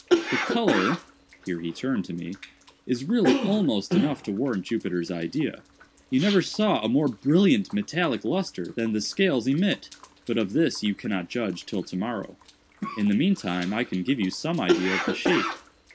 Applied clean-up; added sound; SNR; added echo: none; Cough; 7 dB; none.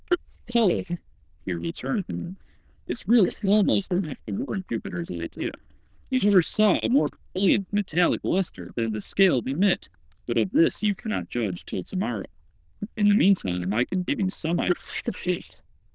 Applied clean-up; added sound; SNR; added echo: neural diffusion model UNIVERSE++.